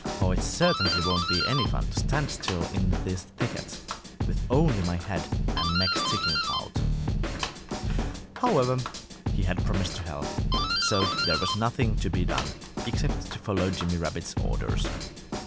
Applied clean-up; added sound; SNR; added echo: none; Doorbell + Drum kit; -2 dB; none.